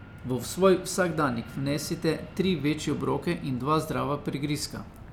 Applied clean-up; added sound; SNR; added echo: none; Fixed-wing aircraft, airplane; 16 dB; none.